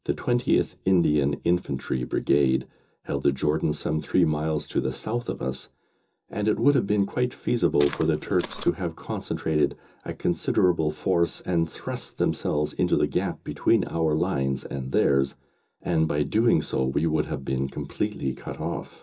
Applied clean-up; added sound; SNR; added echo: none; Walk, footsteps; 11 dB; reverberation time 0.2 s.